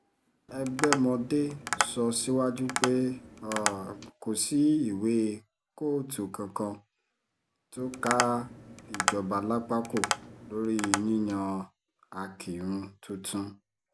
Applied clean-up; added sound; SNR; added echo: none; Tap; 3 dB; none.